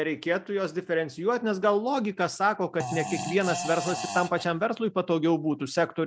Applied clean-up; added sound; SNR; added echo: none; Fart; 7 dB; none.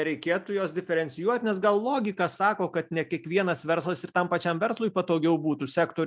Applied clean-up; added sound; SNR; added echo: none; none; none; none.